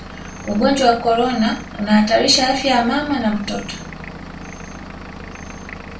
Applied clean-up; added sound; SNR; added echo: none; Engine / Vehicle; 13 dB; reverberation time 0.3 s.